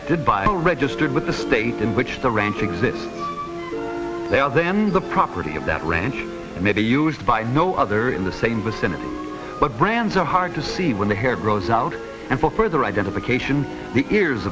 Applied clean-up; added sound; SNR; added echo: none; none; none; none.